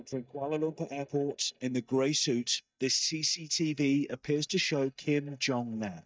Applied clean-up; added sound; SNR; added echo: neural mask model DeepFilterNet 3.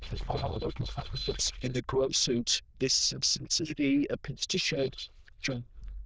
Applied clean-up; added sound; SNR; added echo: neural diffusion model UNIVERSE++.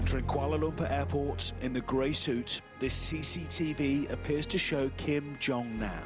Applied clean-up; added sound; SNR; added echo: none; none; none; none.